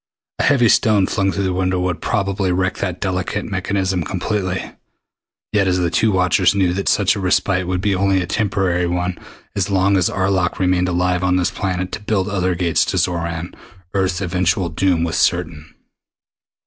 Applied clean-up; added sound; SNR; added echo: none; none; none; none.